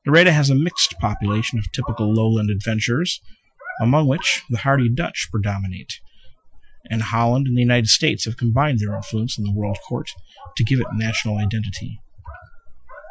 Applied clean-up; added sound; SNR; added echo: classical method Wiener filter.